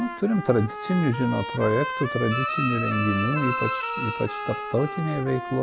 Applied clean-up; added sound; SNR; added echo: none; Bowed string instrument + Trumpet; 5 dB; none.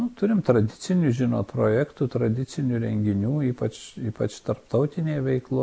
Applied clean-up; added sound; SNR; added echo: none; none; none; none.